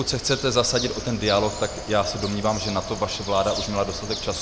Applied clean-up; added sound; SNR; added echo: none; Bird; 9 dB; none.